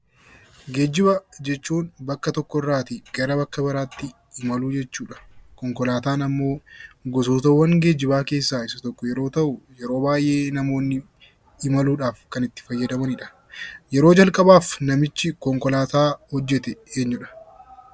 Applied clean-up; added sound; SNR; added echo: none; none; none; none.